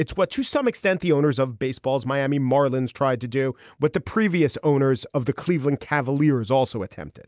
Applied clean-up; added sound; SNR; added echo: none; none; none; none.